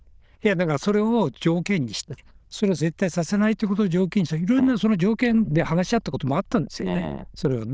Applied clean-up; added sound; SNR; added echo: neural diffusion model UNIVERSE++.